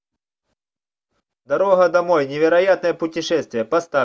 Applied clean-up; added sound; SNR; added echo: none; none; none; none.